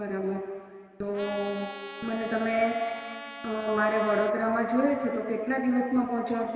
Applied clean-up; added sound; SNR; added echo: none; Trumpet; 14 dB; reverberation time 2.5 s.